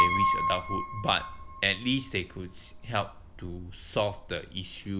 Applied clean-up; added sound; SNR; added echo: none; Piano; 0 dB; none.